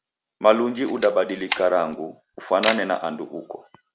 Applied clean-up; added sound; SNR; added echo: none; Camera; 11 dB; none.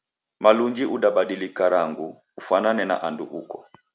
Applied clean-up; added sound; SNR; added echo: none; none; none; none.